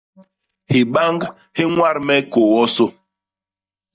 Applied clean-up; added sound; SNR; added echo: neural mask model DeepFilterNet 3.